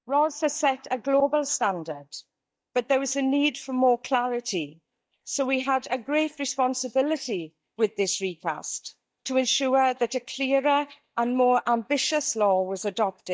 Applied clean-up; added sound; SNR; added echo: neural mask model DeepFilterNet 3.